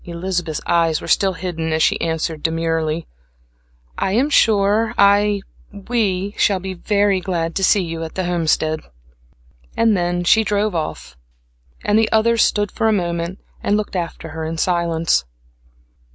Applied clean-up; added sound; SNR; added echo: none; none; none; none.